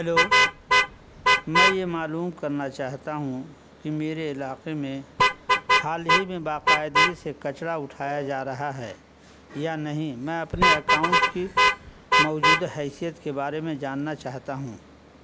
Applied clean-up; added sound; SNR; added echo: none; Vehicle horn, car horn, honking; -5 dB; none.